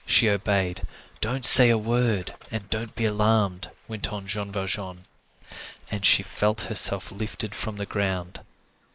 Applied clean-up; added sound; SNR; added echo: neural mask model Resemble Enhance denoiser.